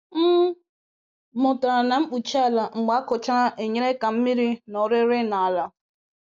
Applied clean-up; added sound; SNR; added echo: none; none; none; none.